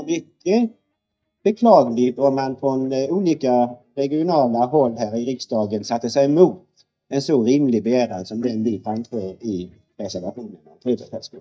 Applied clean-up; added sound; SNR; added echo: neural mask model DeepFilterNet 3.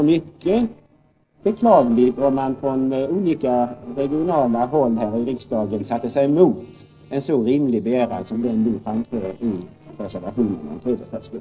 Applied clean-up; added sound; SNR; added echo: neural separator model SepFormer DNS4.